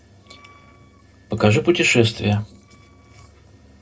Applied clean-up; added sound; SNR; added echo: neural separator model SepFormer DNS4.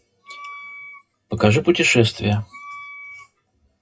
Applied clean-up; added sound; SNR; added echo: classical method WPE with log-MMSE.